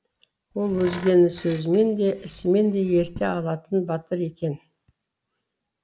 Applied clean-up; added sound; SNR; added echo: none; Tools; 18 dB; none.